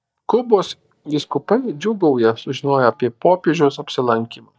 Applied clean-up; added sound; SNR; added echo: neural mask model DeepFilterNet 3.